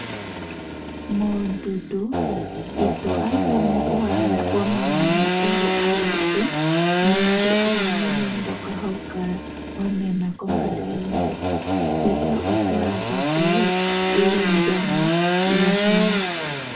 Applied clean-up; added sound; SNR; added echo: none; Sawing / Engine; -3 dB; reverberation time 0.1 s.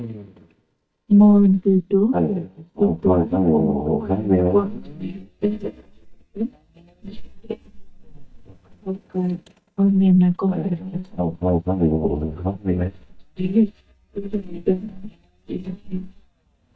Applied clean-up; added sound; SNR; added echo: neural mask model DeepFilterNet 3.